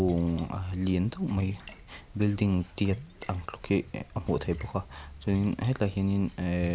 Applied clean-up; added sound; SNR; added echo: none; Splash, splatter; 16 dB; none.